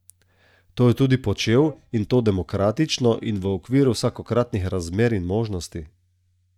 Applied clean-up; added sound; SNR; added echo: neural mask model DeepFilterNet 3.